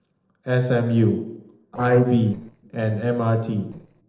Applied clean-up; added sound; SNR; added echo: neural separator model SepFormer DNS4.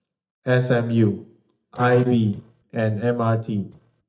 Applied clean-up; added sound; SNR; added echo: neural mask model DeepFilterNet 3.